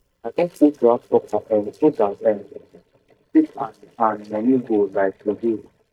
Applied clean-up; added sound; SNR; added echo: neural mask model DeepFilterNet 3.